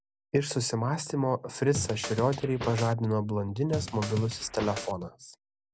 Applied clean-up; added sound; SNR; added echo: none; Scratching (performance technique); 7 dB; none.